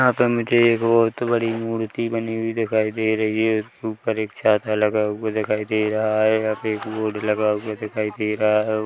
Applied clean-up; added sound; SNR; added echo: none; none; none; none.